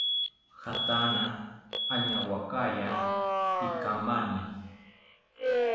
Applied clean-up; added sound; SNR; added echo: none; Alarm; -2 dB; reverberation time 0.9 s.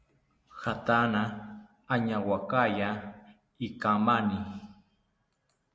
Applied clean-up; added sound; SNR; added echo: none; none; none; none.